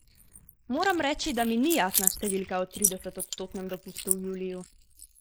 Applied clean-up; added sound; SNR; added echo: neural mask model Resemble Enhance denoiser.